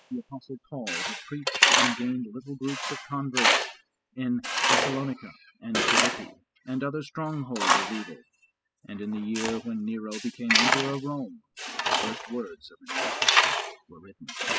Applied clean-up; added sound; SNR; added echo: classical method spectral subtraction.